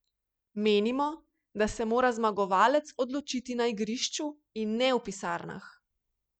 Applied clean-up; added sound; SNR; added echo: none; none; none; none.